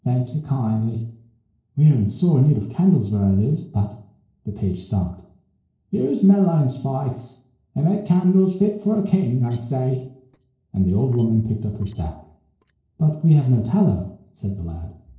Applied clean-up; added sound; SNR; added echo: neural separator model SepFormer DNS4.